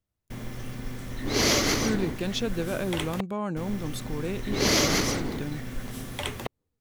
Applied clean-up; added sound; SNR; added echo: none; Respiratory sounds; -5 dB; none.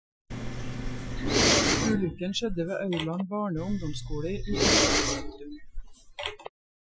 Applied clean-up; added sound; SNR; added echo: classical method Wiener filter.